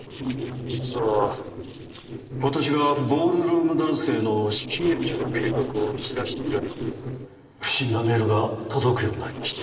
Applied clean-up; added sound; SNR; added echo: neural separator model SepFormer DNS4.